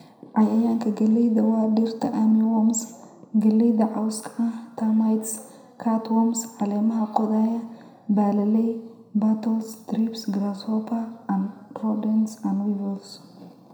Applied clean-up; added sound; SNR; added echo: none; none; none; reverberation time 0.8 s.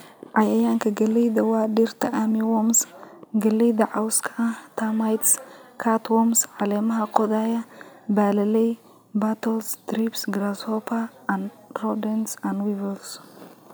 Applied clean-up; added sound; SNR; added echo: none; none; none; none.